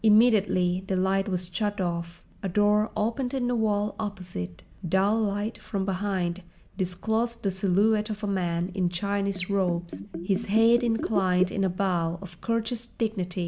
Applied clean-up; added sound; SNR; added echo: none; Bathtub (filling or washing); 10 dB; none.